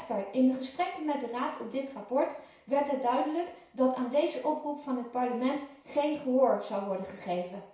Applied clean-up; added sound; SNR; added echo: none; none; none; reverberation time 0.6 s.